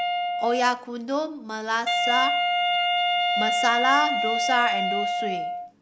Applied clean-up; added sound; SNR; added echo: none; Wind instrument, woodwind instrument; -2 dB; none.